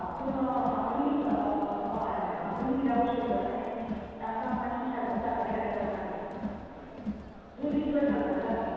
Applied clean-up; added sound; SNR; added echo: none; Crowd; 9 dB; reverberation time 2.1 s.